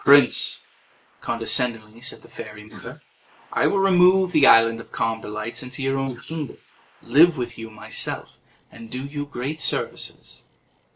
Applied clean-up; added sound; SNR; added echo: neural mask model Resemble Enhance denoiser.